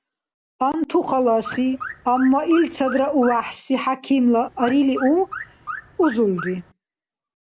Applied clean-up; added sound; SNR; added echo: none; Alarm / Car; 14 dB; none.